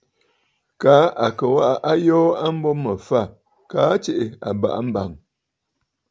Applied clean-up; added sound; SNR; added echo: none; none; none; none.